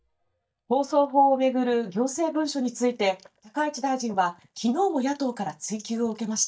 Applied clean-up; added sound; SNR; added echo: neural mask model DeepFilterNet 3.